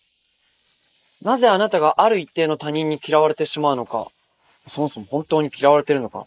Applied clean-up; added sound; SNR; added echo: neural mask model Resemble Enhance denoiser.